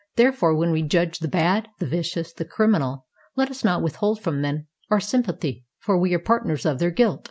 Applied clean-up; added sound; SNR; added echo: none; none; none; none.